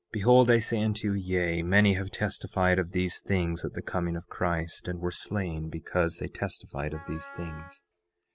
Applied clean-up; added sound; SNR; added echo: none; Wind instrument, woodwind instrument; 19 dB; none.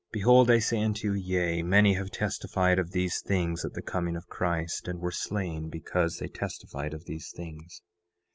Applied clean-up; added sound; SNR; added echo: none; none; none; none.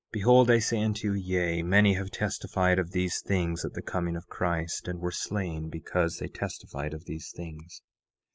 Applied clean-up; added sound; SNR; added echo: neural mask model Resemble Enhance denoiser.